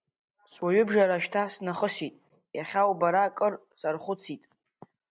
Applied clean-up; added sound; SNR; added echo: none; none; none; none.